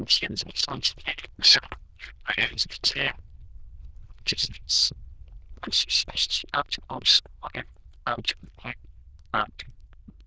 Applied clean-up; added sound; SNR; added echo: neural diffusion model UNIVERSE++.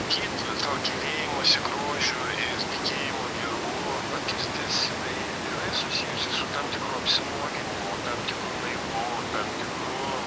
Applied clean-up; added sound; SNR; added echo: none; Water; 0 dB; none.